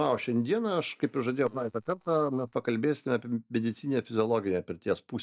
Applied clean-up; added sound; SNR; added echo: neural mask model DeepFilterNet 3.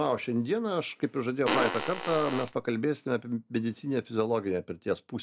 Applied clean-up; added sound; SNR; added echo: none; Fart; 3 dB; none.